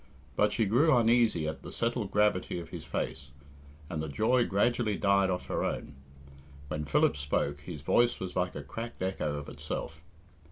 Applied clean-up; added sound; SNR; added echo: none; none; none; none.